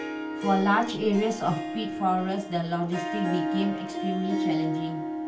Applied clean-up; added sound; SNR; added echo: none; Harp; 3 dB; reverberation time 0.3 s.